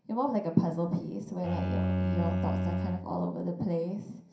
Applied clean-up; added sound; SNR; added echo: none; Bowed string instrument; 0 dB; reverberation time 0.5 s.